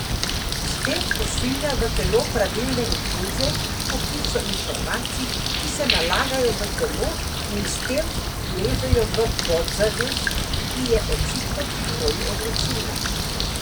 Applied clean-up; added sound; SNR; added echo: none; Bird; -3 dB; none.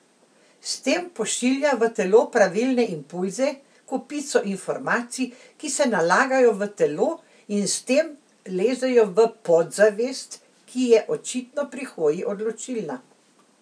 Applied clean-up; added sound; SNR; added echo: none; none; none; none.